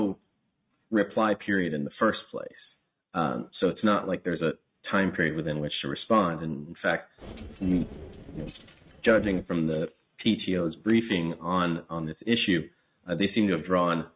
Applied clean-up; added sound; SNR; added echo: neural mask model RNNoise.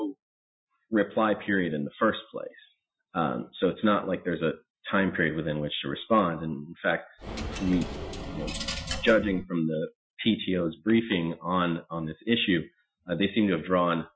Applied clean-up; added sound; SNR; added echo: classical method Wiener filter.